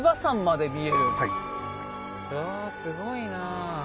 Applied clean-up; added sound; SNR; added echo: none; Telephone; 14 dB; none.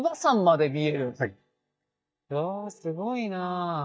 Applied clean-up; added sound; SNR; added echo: neural mask model DeepFilterNet 3.